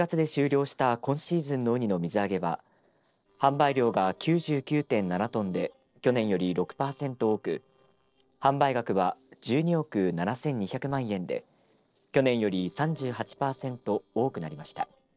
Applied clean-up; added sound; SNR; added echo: neural separator model SepFormer DNS4.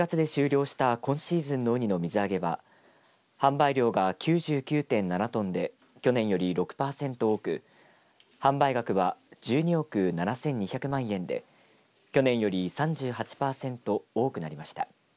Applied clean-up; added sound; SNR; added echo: none; none; none; none.